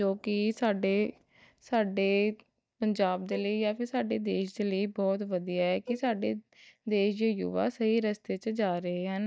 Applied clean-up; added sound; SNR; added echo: neural mask model DeepFilterNet 3.